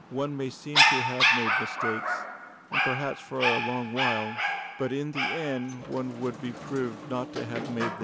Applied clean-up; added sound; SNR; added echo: none; Dog; -3 dB; none.